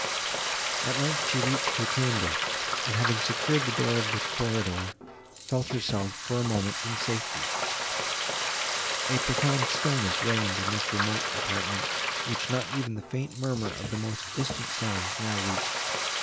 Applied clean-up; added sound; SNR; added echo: none; Frying (food); -1 dB; none.